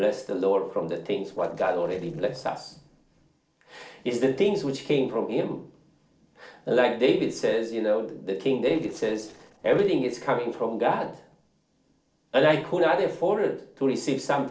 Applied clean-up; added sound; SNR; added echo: neural separator model SepFormer DNS4.